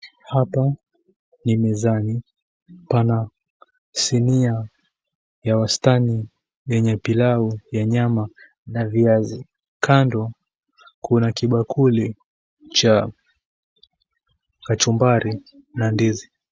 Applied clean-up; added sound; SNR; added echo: none; none; none; none.